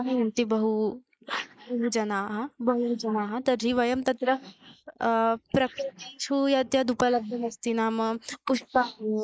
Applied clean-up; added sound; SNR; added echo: neural mask model Resemble Enhance denoiser.